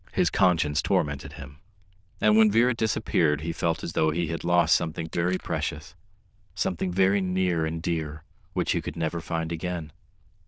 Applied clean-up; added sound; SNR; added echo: neural diffusion model UNIVERSE++.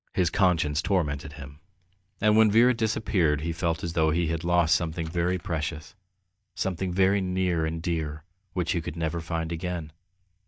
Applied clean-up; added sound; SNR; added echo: neural mask model DeepFilterNet 3.